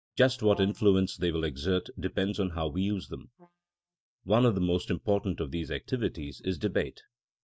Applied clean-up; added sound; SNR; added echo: neural mask model DeepFilterNet 3.